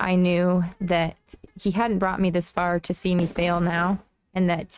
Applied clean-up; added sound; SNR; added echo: neural mask model RNNoise.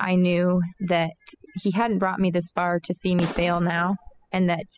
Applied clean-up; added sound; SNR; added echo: classical method spectral subtraction.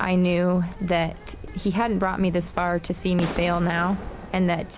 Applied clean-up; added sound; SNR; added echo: none; Bird + Fireworks; 13 dB; none.